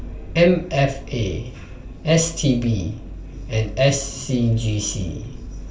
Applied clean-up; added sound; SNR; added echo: none; Mechanical fan; 20 dB; reverberation time 0.3 s.